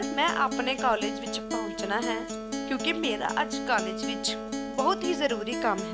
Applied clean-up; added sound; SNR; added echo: none; Acoustic guitar; 4 dB; none.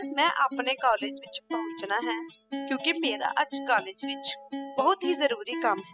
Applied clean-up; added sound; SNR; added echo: classical method spectral subtraction.